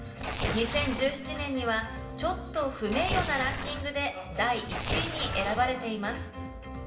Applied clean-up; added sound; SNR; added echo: none; Tearing; 4 dB; reverberation time 0.8 s.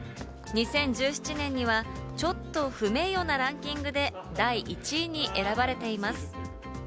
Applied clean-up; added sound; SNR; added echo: none; none; none; none.